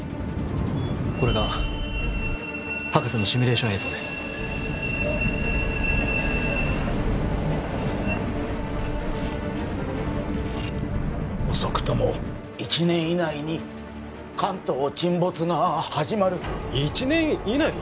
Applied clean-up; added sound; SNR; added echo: none; Train; 9 dB; none.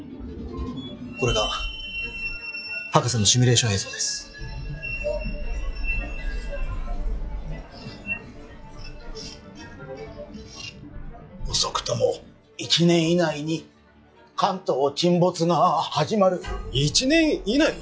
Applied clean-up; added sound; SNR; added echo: classical method log-MMSE.